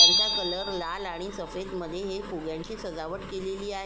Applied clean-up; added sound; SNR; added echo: none; Bell; -5 dB; none.